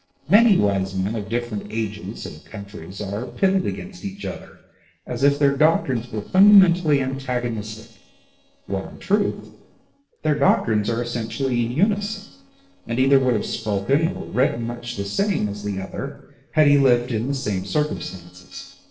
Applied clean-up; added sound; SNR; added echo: neural separator model SepFormer DNS4.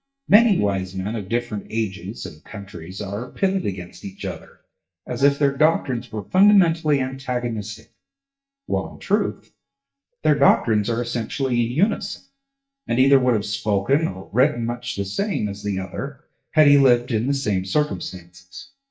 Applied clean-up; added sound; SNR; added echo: neural mask model DeepFilterNet 3.